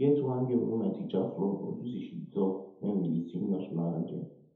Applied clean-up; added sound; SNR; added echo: none; none; none; reverberation time 0.7 s.